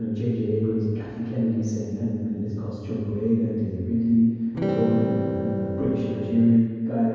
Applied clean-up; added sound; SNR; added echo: none; Electric guitar / Strum; 3 dB; reverberation time 2.2 s.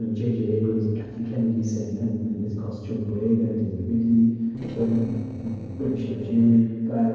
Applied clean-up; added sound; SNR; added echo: neural separator model SepFormer DNS4.